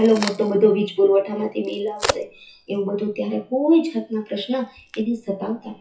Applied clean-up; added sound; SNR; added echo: classical method WPE with log-MMSE.